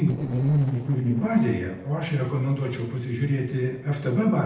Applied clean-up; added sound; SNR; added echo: neural separator model SepFormer DNS4.